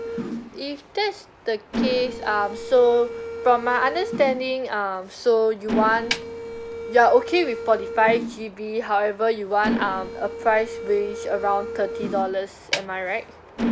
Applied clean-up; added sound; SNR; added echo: none; Snare drum + Mechanisms; 8 dB; none.